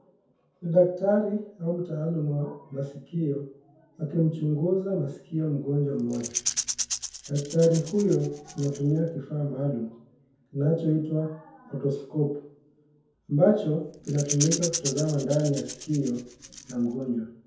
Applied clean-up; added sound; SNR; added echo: none; Rattle / Rattle (instrument); 8 dB; reverberation time 0.6 s.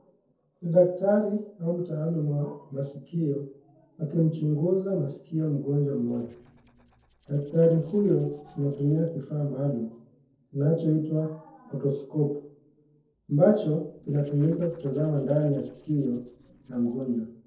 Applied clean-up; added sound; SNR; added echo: neural separator model SepFormer DNS4.